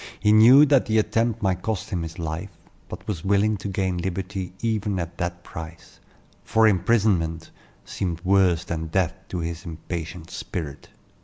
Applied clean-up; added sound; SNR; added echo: none; none; none; none.